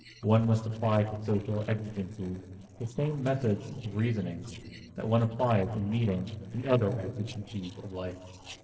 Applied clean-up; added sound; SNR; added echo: neural separator model SepFormer DNS4.